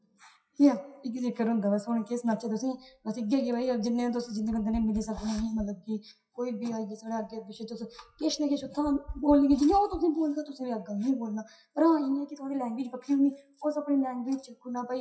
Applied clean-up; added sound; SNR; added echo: classical method WPE with log-MMSE.